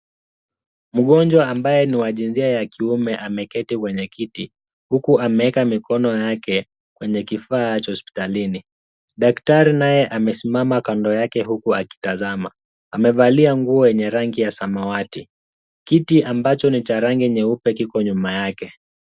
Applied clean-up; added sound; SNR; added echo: none; none; none; none.